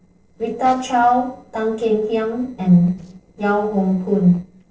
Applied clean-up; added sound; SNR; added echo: neural separator model SepFormer DNS4.